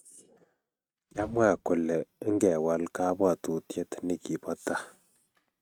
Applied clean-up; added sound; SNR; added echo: neural mask model RNNoise.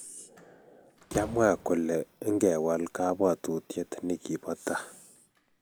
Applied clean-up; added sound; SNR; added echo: none; Slam; 20 dB; none.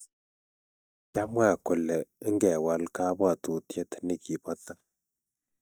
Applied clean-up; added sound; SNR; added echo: neural mask model DeepFilterNet 3.